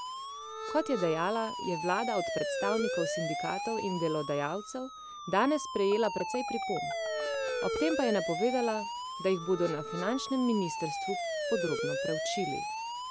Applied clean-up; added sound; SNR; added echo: none; Siren; 3 dB; none.